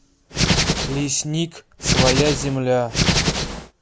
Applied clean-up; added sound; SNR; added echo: none; Hands; -3 dB; none.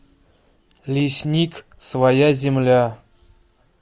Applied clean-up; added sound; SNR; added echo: none; none; none; none.